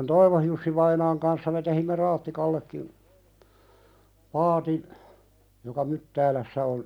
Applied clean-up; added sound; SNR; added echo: none; none; none; none.